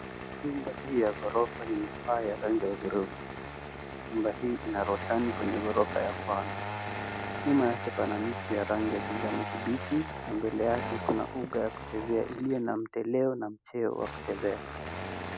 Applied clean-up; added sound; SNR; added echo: none; Engine starting; 6 dB; none.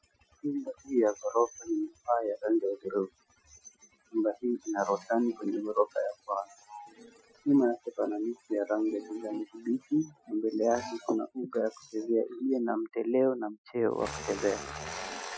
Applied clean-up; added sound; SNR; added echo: classical method Wiener filter.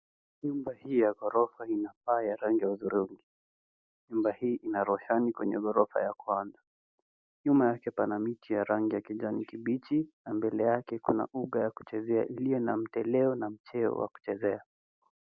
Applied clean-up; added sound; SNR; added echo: none; none; none; none.